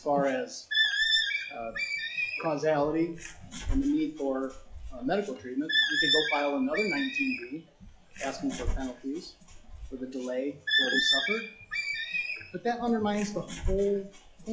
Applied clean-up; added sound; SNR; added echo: classical method log-MMSE.